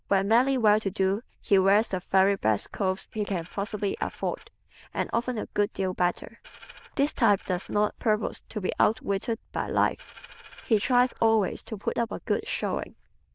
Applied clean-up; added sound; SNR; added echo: neural diffusion model UNIVERSE++.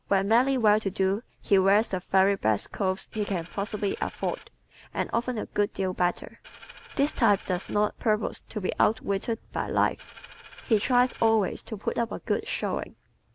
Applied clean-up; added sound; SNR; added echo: none; Coin (dropping); 19 dB; none.